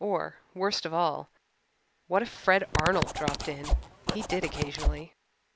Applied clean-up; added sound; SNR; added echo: none; Zipper (clothing) + Fart; 0 dB; none.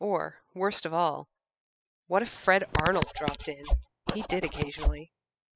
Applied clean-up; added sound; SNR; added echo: classical method spectral subtraction.